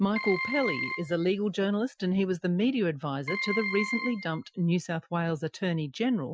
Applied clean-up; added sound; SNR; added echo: classical method Wiener filter.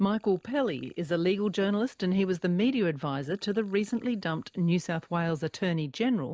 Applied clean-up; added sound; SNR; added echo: neural mask model Resemble Enhance denoiser.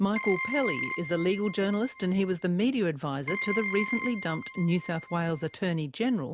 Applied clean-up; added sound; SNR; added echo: none; Keyboard (musical); 8 dB; none.